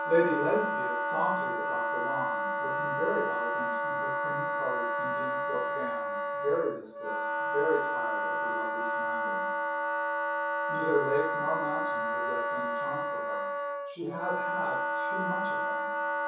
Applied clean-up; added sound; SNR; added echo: none; Wind instrument, woodwind instrument; -4 dB; reverberation time 0.6 s.